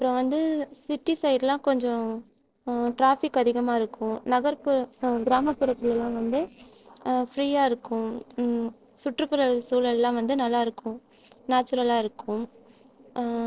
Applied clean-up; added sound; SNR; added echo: neural separator model SepFormer DNS4.